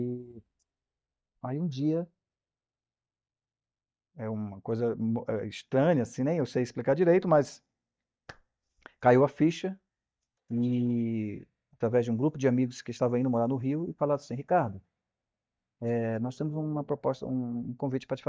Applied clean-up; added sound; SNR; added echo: neural mask model DeepFilterNet 3.